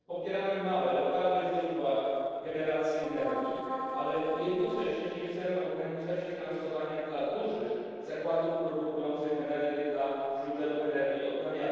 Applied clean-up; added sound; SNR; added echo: neural separator model SepFormer DNS4.